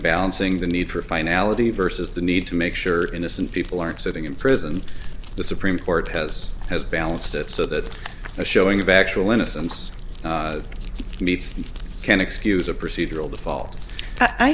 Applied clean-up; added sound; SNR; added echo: none; Crumpling, crinkling; 19 dB; none.